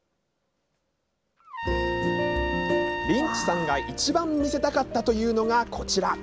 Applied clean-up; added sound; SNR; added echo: none; Trumpet; 6 dB; none.